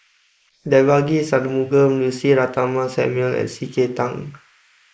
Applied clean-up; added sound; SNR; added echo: neural mask model Resemble Enhance denoiser.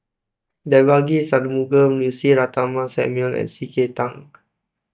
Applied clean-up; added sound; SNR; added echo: neural mask model DeepFilterNet 3.